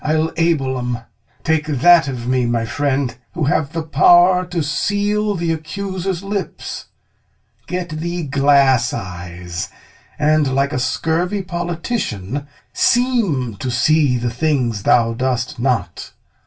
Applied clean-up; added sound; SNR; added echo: none; none; none; reverberation time 0.2 s.